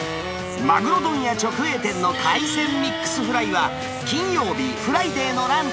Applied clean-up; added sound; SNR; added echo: none; Wind instrument, woodwind instrument; 7 dB; none.